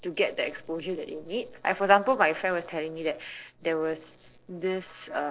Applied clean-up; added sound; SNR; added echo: neural separator model SepFormer DNS4.